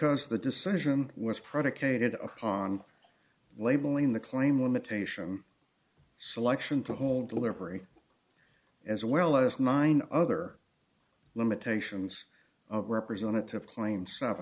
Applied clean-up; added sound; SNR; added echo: none; none; none; none.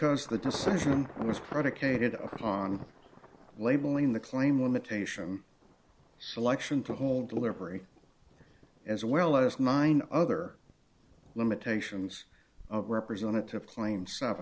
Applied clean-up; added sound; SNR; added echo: none; Thunder / Traffic noise, roadway noise / Rain / Insect; 14 dB; none.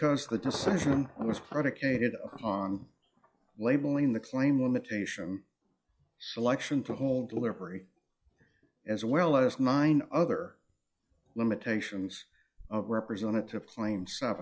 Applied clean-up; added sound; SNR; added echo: classical method log-MMSE.